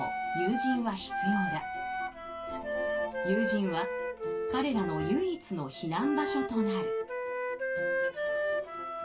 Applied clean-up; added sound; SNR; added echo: none; Wind instrument, woodwind instrument; 0 dB; reverberation time 0.2 s.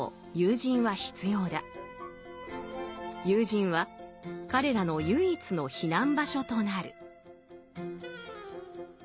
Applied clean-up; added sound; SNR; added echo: none; none; none; none.